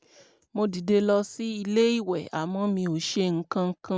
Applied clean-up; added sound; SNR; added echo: none; none; none; none.